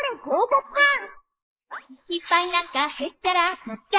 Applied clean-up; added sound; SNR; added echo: neural mask model Resemble Enhance denoiser.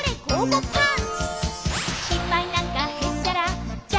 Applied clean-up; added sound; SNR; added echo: none; none; none; none.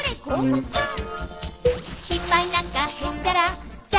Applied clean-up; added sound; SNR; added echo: neural separator model SepFormer DNS4.